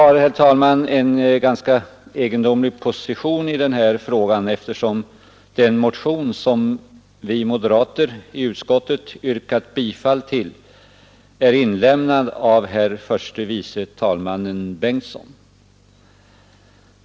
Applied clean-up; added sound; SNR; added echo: none; none; none; none.